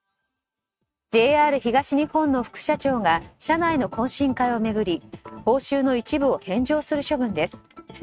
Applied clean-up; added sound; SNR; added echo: neural mask model RNNoise.